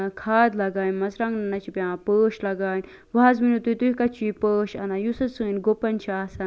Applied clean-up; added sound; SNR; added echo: none; none; none; none.